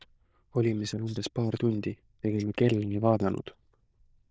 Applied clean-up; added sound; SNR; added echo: neural diffusion model UNIVERSE++.